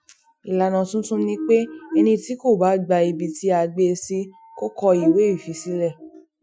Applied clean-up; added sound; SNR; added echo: classical method Wiener filter.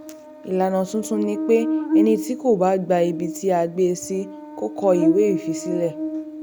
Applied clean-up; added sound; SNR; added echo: none; Buzz; 4 dB; none.